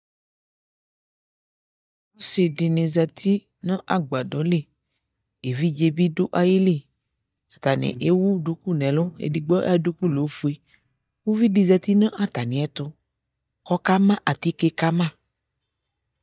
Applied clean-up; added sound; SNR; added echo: neural mask model DeepFilterNet 3.